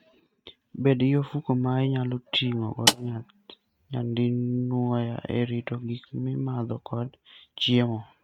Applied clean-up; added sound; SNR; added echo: neural mask model RNNoise.